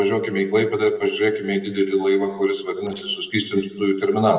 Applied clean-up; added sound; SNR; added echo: neural separator model SepFormer DNS4.